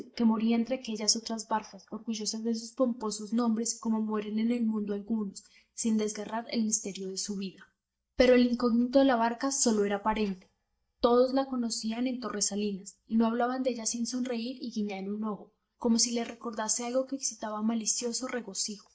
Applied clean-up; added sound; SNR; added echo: neural mask model DeepFilterNet 3.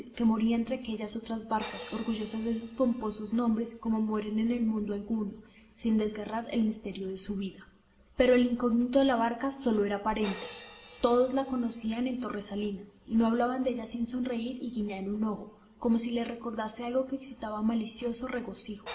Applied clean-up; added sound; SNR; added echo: none; Crash cymbal; 15 dB; reverberation time 0.7 s.